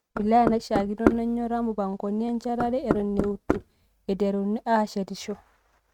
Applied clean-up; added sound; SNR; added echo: neural mask model RNNoise.